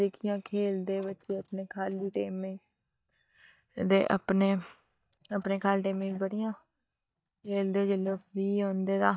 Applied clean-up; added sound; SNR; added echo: neural mask model DeepFilterNet 3.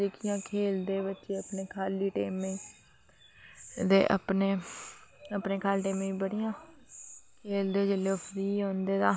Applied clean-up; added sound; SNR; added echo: none; none; none; none.